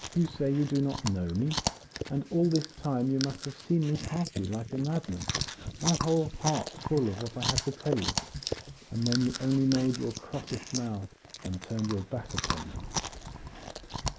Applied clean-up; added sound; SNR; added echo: neural mask model Resemble Enhance denoiser.